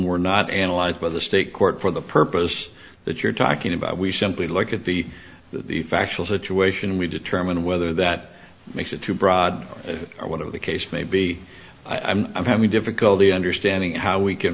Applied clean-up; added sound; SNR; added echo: none; none; none; none.